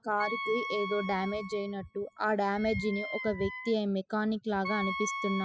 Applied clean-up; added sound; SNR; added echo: classical method spectral subtraction.